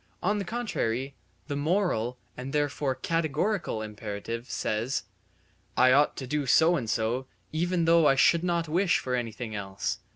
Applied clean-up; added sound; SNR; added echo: none; none; none; none.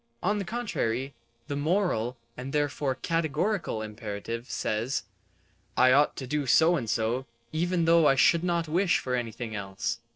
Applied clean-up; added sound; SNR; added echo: neural separator model SepFormer DNS4.